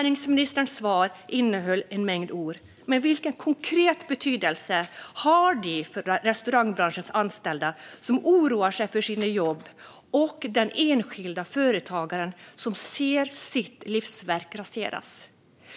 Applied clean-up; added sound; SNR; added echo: none; none; none; none.